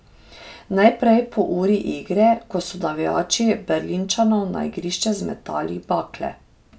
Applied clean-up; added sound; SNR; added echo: none; none; none; none.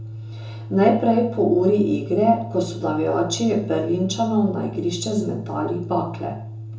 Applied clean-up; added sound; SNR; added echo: none; Organ; 12 dB; reverberation time 0.6 s.